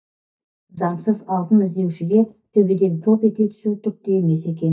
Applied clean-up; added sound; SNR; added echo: neural mask model DeepFilterNet 3.